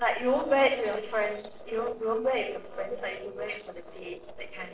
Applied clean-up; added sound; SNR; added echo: neural separator model SepFormer DNS4.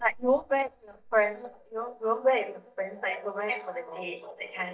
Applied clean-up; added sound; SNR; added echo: neural mask model DeepFilterNet 3.